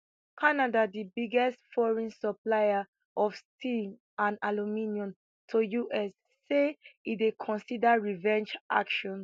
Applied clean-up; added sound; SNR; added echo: none; none; none; none.